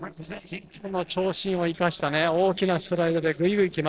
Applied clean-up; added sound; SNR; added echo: neural separator model SepFormer DNS4.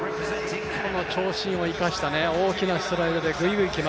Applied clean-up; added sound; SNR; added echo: none; Chink, clink; 12 dB; none.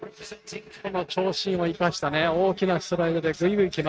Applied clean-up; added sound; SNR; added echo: neural mask model RNNoise.